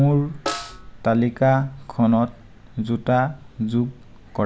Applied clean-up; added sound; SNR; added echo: none; Snare drum; 13 dB; none.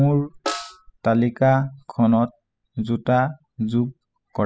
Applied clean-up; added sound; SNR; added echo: classical method spectral subtraction.